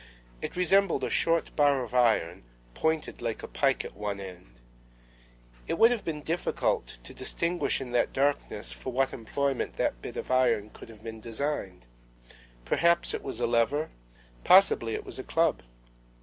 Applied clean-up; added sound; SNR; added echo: none; none; none; none.